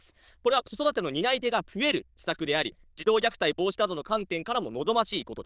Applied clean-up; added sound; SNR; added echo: neural diffusion model UNIVERSE++.